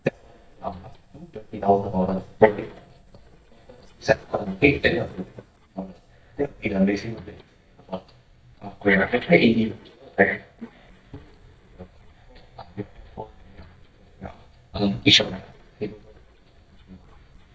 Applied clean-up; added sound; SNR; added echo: neural mask model DeepFilterNet 3.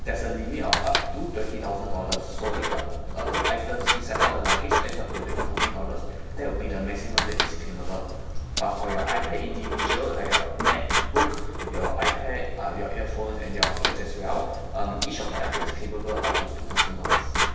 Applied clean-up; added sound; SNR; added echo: none; Writing; -5 dB; reverberation time 1.2 s.